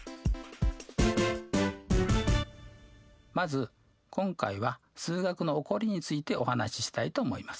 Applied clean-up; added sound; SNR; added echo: none; none; none; none.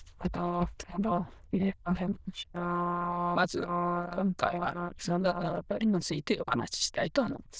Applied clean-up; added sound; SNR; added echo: neural diffusion model UNIVERSE++.